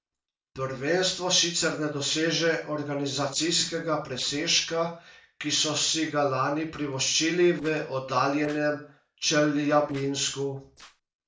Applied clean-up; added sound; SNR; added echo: neural separator model SepFormer DNS4.